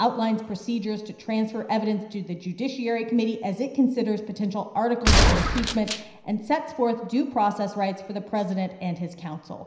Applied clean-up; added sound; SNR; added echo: none; Gunshot, gunfire; -4 dB; reverberation time 0.9 s.